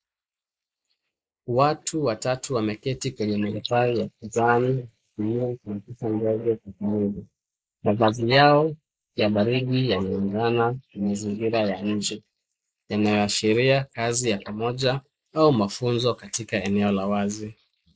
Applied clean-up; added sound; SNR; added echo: neural mask model Resemble Enhance denoiser.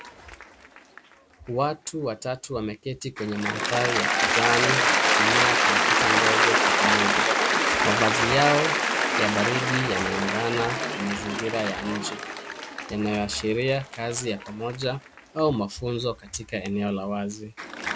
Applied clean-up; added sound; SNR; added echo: none; Applause / Cheering; -3 dB; none.